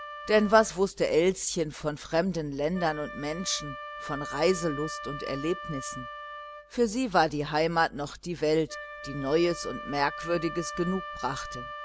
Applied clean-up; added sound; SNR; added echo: none; Wind instrument, woodwind instrument; 13 dB; none.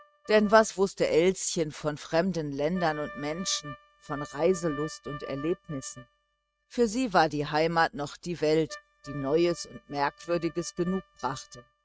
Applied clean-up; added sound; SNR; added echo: neural mask model RNNoise.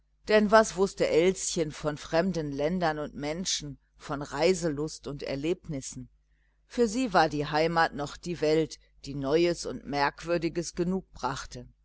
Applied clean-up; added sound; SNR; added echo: none; none; none; none.